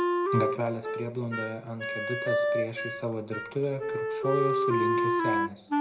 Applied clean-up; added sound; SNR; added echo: none; Wind instrument, woodwind instrument; -4 dB; reverberation time 0.8 s.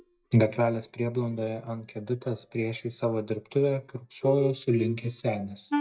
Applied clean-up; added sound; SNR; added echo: neural mask model DeepFilterNet 3.